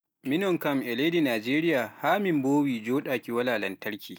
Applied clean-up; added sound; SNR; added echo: none; none; none; none.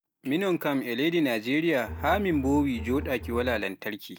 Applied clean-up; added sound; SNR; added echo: none; Bowed string instrument; 10 dB; none.